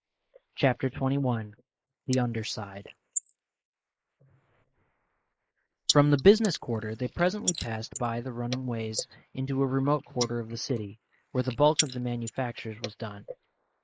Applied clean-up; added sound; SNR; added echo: neural mask model Resemble Enhance denoiser.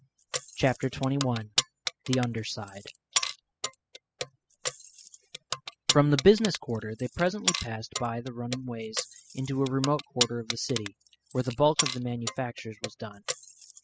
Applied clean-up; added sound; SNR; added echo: classical method spectral subtraction.